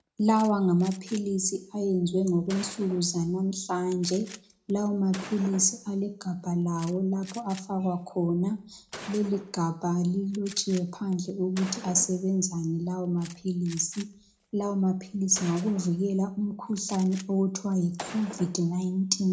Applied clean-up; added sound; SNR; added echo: none; Gunshot, gunfire; 20 dB; reverberation time 0.3 s.